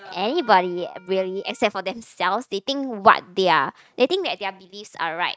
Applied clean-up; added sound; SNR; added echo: neural mask model RNNoise.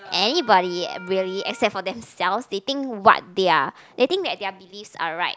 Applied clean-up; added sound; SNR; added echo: none; Wind instrument, woodwind instrument; 20 dB; none.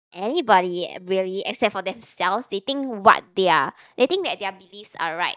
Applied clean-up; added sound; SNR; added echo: neural mask model DeepFilterNet 3.